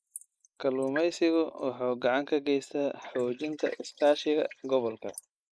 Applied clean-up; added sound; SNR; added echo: neural mask model Resemble Enhance denoiser.